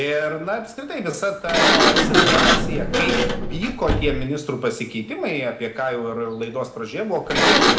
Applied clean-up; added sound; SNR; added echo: none; Sliding door; -4 dB; reverberation time 0.5 s.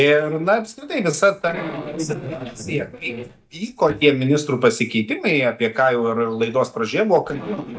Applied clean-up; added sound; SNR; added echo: neural mask model DeepFilterNet 3.